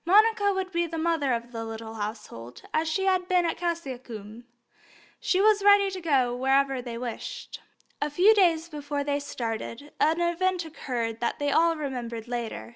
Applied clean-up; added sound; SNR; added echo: none; none; none; none.